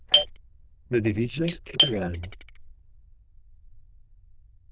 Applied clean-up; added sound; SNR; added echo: neural diffusion model UNIVERSE++.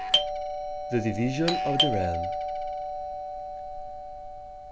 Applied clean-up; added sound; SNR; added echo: none; Doorbell; -3 dB; none.